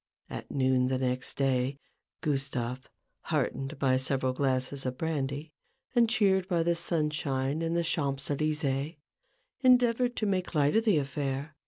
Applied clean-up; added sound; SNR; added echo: none; none; none; none.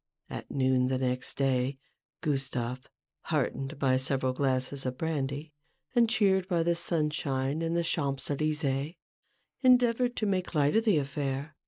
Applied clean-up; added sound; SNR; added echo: neural mask model Resemble Enhance denoiser.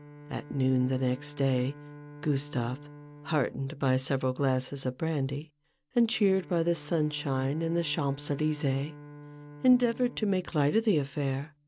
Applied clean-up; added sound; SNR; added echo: none; Bowed string instrument; 19 dB; none.